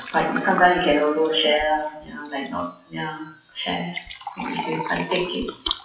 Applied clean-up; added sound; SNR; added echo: classical method WPE with log-MMSE.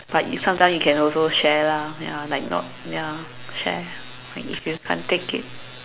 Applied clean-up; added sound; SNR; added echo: none; none; none; none.